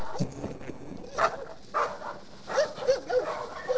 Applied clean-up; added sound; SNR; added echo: neural separator model SepFormer DNS4.